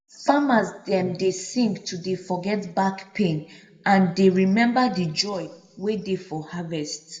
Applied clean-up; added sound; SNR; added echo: none; none; none; reverberation time 1.0 s.